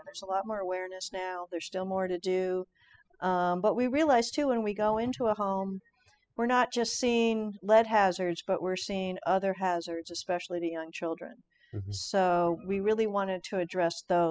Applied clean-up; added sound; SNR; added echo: classical method spectral subtraction.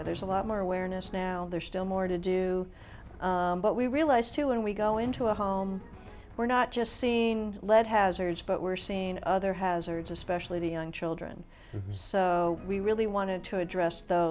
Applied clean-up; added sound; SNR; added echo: none; Drum; 20 dB; none.